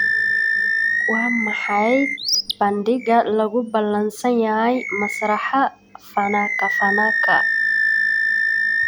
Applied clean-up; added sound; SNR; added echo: none; Animal; 0 dB; none.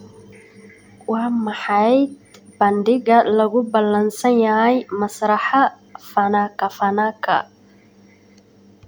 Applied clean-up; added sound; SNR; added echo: none; none; none; none.